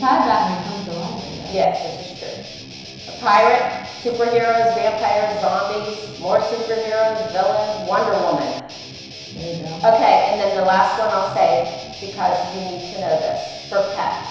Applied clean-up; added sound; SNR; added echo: none; Guitar; 16 dB; reverberation time 1.0 s.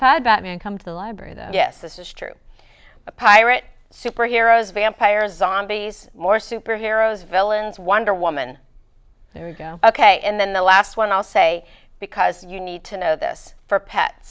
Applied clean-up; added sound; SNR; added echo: none; none; none; none.